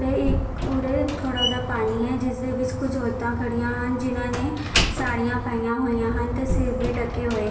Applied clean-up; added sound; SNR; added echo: none; Slam; 2 dB; reverberation time 1.0 s.